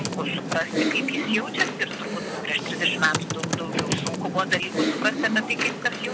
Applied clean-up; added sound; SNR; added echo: none; Computer keyboard; 0 dB; none.